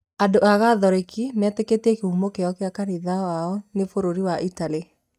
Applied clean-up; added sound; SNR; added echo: neural mask model DeepFilterNet 3.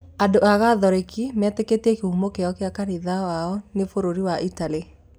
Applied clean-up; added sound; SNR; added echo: none; none; none; none.